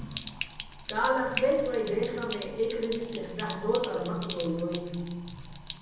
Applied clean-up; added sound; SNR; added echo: none; Sink (filling or washing); 10 dB; reverberation time 1.1 s.